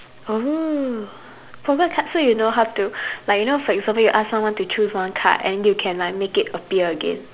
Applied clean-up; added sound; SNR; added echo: none; none; none; none.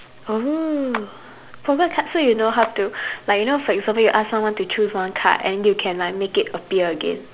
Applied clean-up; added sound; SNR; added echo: none; Clapping; 16 dB; none.